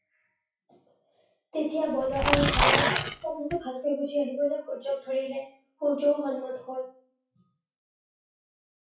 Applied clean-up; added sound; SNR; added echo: classical method WPE with log-MMSE.